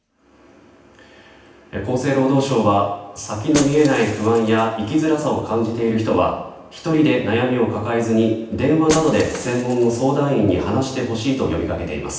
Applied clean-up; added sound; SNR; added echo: none; Shatter; 18 dB; reverberation time 0.9 s.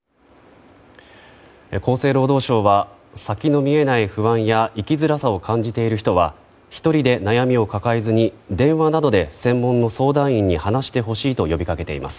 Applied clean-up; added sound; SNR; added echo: none; none; none; none.